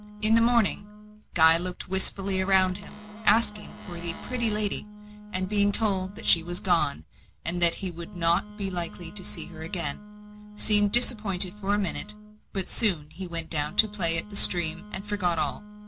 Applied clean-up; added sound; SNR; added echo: none; Squeak / Cupboard open or close + Wind instrument, woodwind instrument; 18 dB; none.